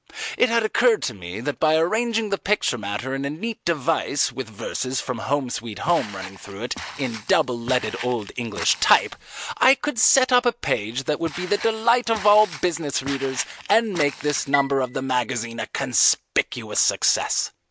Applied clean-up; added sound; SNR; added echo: none; Walk, footsteps + Chime; 13 dB; none.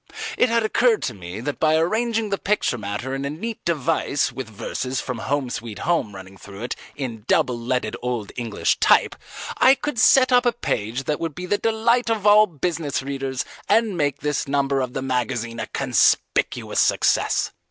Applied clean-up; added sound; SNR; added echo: none; none; none; none.